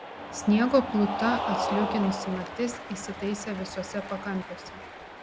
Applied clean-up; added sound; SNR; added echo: none; Cheering; 6 dB; none.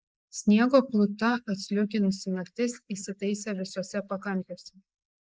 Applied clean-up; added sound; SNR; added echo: neural mask model Resemble Enhance denoiser.